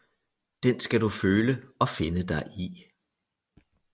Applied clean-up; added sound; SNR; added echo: none; none; none; none.